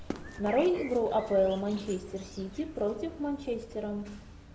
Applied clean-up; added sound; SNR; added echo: none; Bird + Run; 15 dB; none.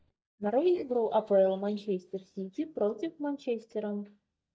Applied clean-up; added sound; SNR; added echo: neural mask model DeepFilterNet 3.